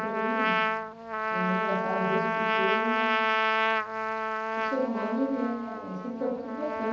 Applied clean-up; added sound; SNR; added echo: none; Trumpet; -4 dB; reverberation time 1.0 s.